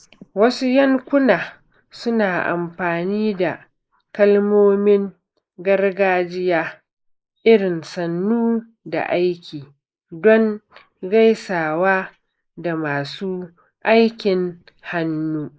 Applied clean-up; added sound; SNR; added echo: neural mask model Resemble Enhance denoiser.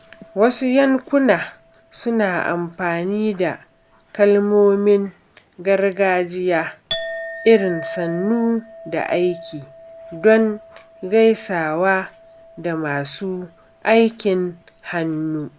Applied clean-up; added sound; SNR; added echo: none; Chink, clink; 18 dB; none.